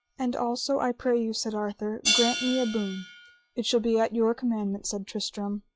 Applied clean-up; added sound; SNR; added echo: classical method log-MMSE.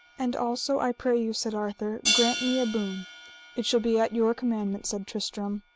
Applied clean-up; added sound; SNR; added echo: none; Hi-hat; 8 dB; none.